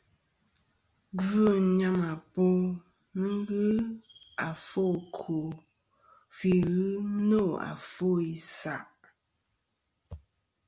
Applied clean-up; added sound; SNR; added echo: none; none; none; none.